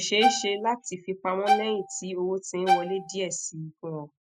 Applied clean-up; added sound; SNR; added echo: classical method spectral subtraction.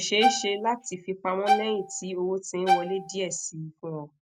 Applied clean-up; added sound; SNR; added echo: none; Bowed string instrument; 0 dB; none.